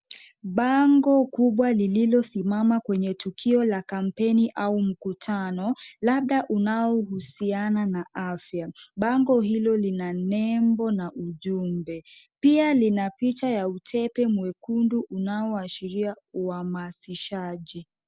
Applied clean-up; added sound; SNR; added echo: none; none; none; none.